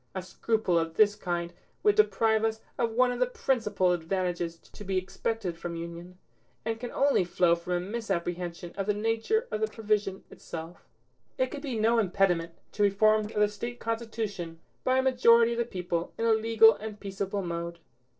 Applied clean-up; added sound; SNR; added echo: neural separator model SepFormer DNS4.